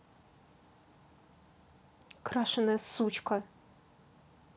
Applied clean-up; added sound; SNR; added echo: none; none; none; none.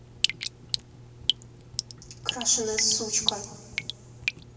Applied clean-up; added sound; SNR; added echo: none; Drip; 1 dB; reverberation time 2.9 s.